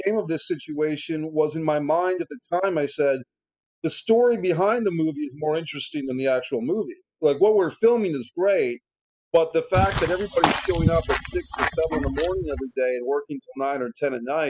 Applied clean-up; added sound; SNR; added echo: classical method spectral subtraction.